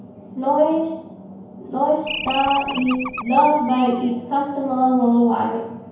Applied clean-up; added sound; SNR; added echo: none; Animal; 10 dB; reverberation time 0.9 s.